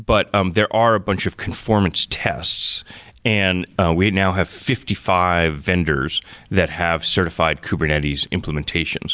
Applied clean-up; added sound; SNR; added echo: none; none; none; none.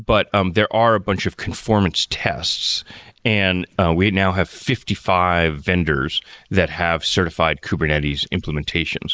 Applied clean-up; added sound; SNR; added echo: neural mask model Resemble Enhance denoiser.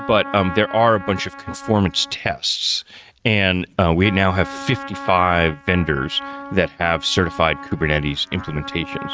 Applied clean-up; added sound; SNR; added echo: neural mask model RNNoise.